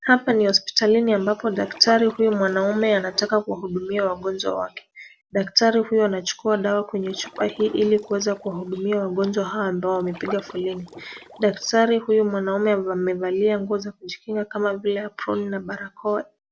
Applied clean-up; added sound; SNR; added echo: none; Liquid; 19 dB; none.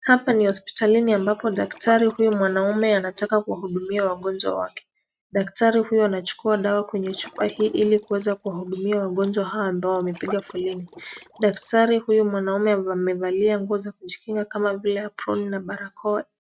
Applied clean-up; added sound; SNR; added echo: neural mask model RNNoise.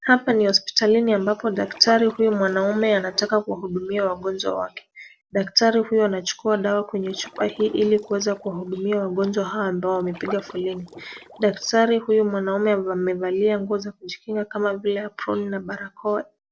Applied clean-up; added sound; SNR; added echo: neural separator model SepFormer DNS4.